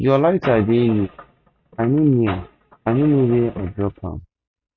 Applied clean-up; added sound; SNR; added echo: neural mask model RNNoise.